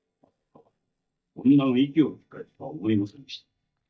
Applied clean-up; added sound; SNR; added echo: neural mask model DeepFilterNet 3.